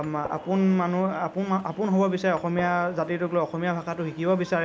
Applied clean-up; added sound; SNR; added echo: none; Gunshot, gunfire; 19 dB; none.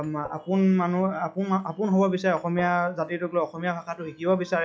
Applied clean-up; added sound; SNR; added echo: classical method log-MMSE.